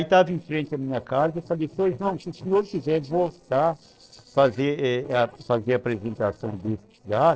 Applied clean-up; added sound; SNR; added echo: neural separator model SepFormer DNS4.